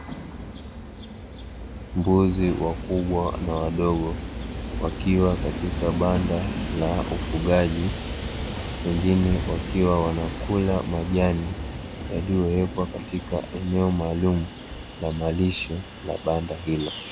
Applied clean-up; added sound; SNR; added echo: none; Train; 6 dB; none.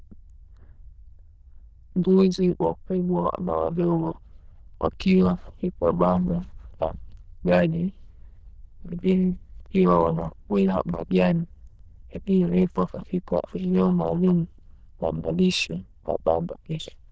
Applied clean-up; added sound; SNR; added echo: neural diffusion model UNIVERSE++.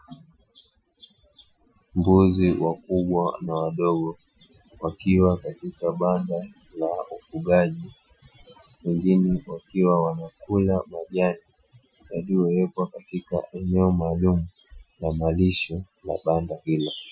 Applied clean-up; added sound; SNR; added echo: classical method Wiener filter.